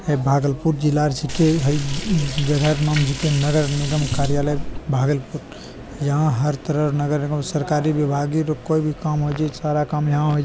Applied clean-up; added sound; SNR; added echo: none; Liquid; 6 dB; none.